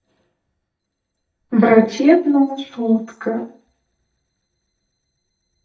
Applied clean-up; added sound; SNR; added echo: neural mask model DeepFilterNet 3.